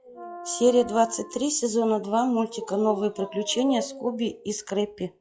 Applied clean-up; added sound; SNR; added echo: classical method log-MMSE.